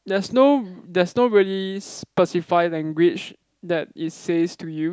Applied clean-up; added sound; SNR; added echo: none; none; none; none.